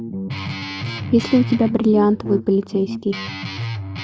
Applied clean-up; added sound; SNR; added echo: none; Guitar; 8 dB; none.